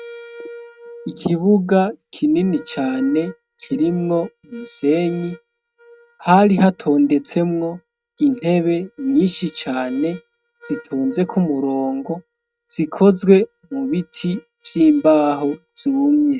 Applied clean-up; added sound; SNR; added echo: neural mask model RNNoise.